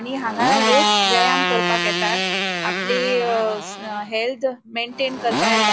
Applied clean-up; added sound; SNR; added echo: none; Motorcycle; -1 dB; none.